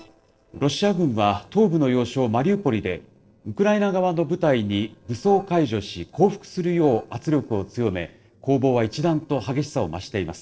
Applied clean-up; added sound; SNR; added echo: neural separator model SepFormer DNS4.